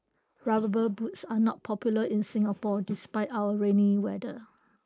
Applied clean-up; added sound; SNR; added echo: neural mask model Resemble Enhance denoiser.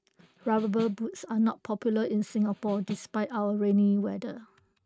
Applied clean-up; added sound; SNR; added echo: neural mask model RNNoise.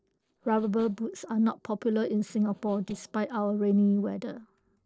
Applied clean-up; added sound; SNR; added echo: neural separator model SepFormer DNS4.